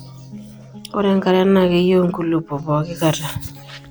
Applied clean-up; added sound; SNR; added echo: none; Guitar; 19 dB; none.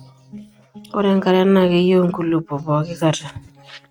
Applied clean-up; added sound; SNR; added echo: neural mask model RNNoise.